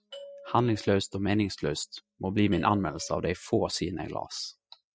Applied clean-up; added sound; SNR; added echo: classical method spectral subtraction.